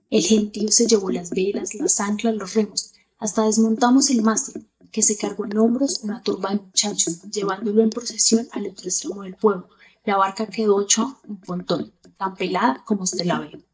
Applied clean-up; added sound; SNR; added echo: neural mask model DeepFilterNet 3.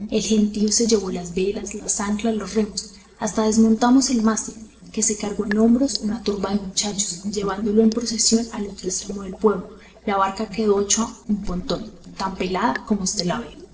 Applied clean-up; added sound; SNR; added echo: neural separator model SepFormer DNS4.